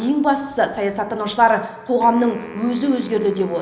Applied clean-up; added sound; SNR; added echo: none; Wind instrument, woodwind instrument; 20 dB; reverberation time 0.8 s.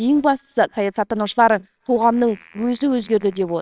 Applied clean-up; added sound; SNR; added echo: neural separator model SepFormer WHAMR!.